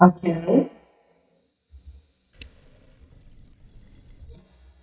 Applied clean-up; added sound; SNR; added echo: neural mask model DeepFilterNet 3.